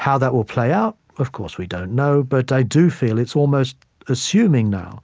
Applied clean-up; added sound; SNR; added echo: none; none; none; none.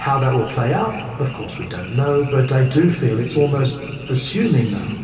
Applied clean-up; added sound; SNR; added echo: none; Frog; 18 dB; reverberation time 2.6 s.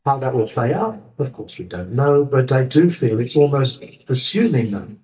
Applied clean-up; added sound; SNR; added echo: neural mask model DeepFilterNet 3.